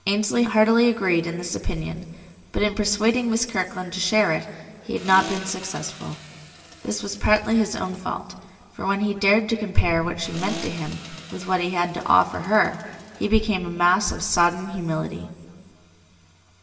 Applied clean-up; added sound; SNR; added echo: none; Accelerating, revving, vroom; 16 dB; reverberation time 1.8 s.